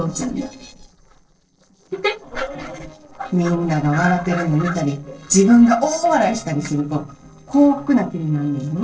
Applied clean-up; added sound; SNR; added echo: neural separator model SepFormer DNS4.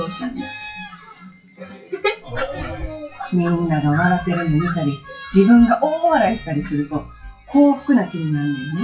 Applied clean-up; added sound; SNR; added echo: classical method WPE with log-MMSE.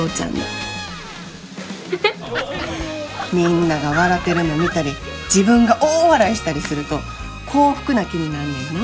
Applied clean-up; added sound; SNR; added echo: none; none; none; none.